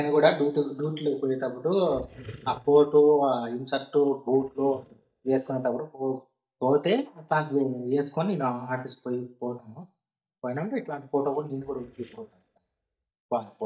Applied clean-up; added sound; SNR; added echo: neural mask model DeepFilterNet 3.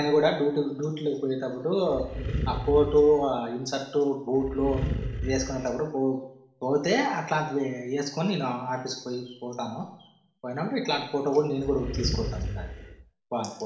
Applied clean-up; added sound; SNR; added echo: none; Animal; 5 dB; reverberation time 0.7 s.